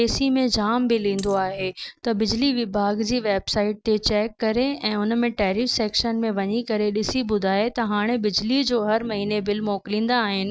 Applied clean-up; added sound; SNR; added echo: none; Coin (dropping); 19 dB; none.